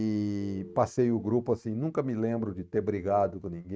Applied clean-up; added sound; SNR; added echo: neural mask model RNNoise.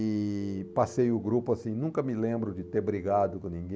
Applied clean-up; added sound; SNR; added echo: none; Telephone; 17 dB; none.